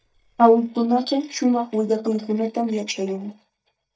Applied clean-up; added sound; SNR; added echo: neural mask model DeepFilterNet 3.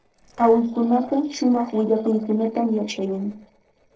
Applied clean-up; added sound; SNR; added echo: neural separator model SepFormer DNS4.